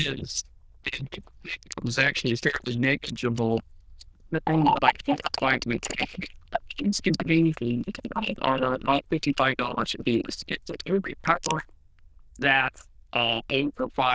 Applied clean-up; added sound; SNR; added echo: neural diffusion model UNIVERSE++.